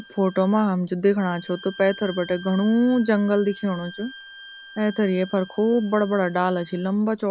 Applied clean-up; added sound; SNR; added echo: none; Bowed string instrument; 20 dB; none.